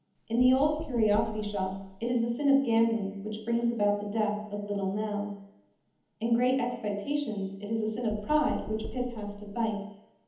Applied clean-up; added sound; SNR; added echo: none; Knock; 11 dB; reverberation time 1.3 s.